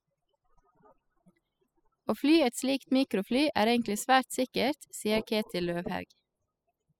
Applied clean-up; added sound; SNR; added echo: classical method spectral subtraction.